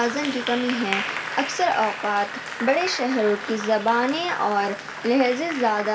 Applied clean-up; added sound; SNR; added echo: none; Applause; 8 dB; reverberation time 0.7 s.